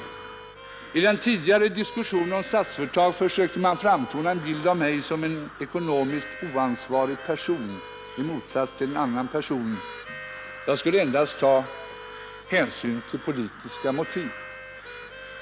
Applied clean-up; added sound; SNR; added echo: none; Crow + Harmonica; 14 dB; none.